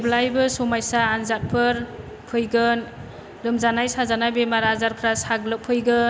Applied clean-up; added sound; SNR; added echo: none; none; none; none.